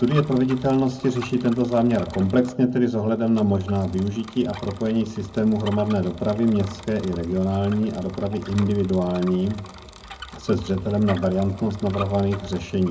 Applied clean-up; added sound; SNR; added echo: none; Bicycle; 18 dB; reverberation time 0.3 s.